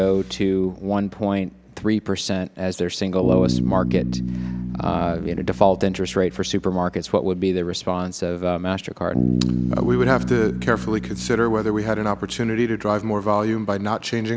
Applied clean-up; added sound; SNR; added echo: none; Bass guitar; 6 dB; none.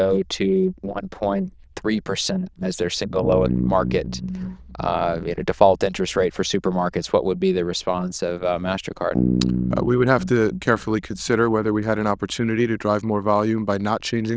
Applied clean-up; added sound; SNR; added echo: neural diffusion model UNIVERSE++.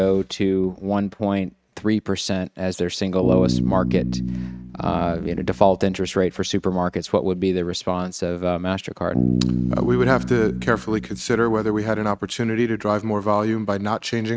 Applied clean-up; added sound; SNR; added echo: neural mask model RNNoise.